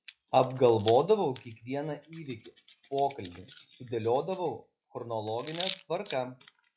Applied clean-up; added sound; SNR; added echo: classical method log-MMSE.